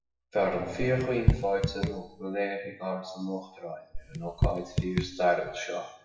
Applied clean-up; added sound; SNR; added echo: classical method WPE with log-MMSE.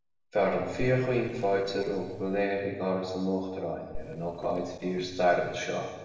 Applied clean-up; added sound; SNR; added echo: neural separator model SepFormer DNS4.